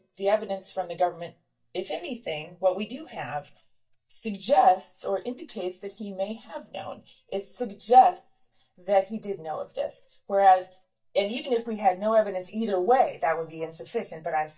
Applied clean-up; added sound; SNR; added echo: neural mask model DeepFilterNet 3.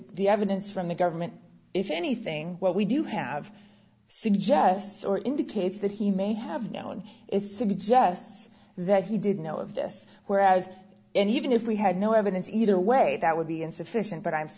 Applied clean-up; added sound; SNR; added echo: none; none; none; none.